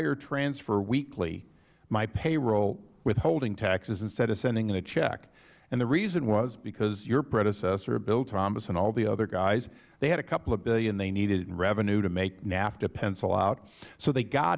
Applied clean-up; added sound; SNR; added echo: none; none; none; none.